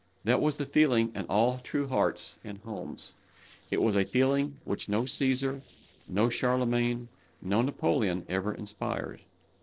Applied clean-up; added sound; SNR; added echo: neural separator model SepFormer DNS4.